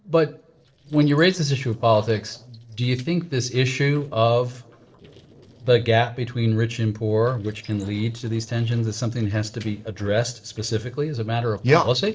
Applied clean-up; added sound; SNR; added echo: neural separator model SepFormer DNS4.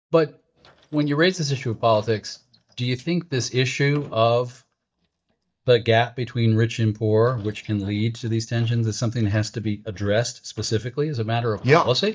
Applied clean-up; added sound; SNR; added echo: neural mask model DeepFilterNet 3.